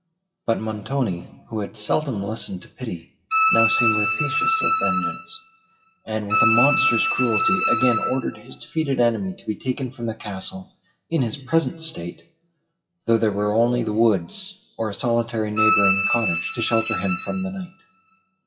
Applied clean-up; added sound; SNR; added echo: classical method WPE with log-MMSE.